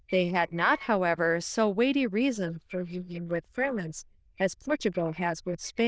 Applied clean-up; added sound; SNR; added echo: neural diffusion model UNIVERSE++.